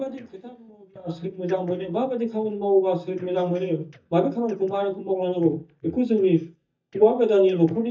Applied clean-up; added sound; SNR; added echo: neural mask model DeepFilterNet 3.